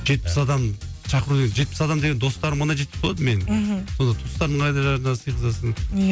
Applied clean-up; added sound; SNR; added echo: none; none; none; none.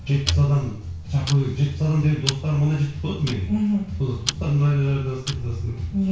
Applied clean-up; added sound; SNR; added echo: none; Tick-tock; 14 dB; reverberation time 0.6 s.